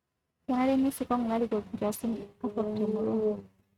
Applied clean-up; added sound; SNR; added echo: neural mask model RNNoise.